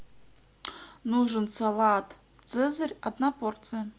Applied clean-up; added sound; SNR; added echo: none; none; none; none.